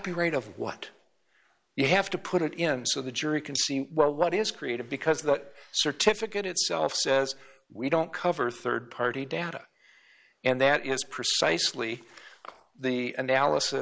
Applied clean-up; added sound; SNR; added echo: none; none; none; none.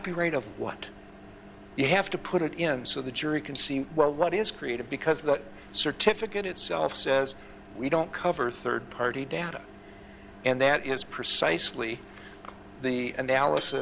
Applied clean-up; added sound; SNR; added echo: none; Microwave oven; 16 dB; none.